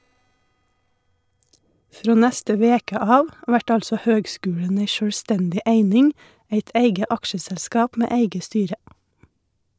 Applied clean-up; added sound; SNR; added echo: neural separator model SepFormer DNS4.